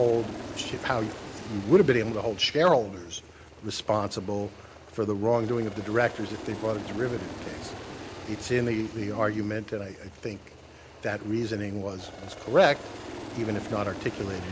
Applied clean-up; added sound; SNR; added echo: none; Aircraft + Piano; 13 dB; none.